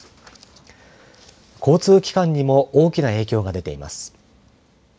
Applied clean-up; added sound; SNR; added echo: none; none; none; none.